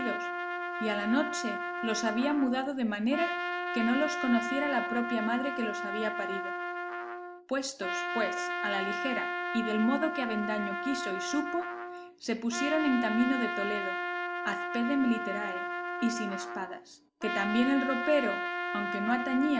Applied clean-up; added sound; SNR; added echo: none; Trumpet; 3 dB; none.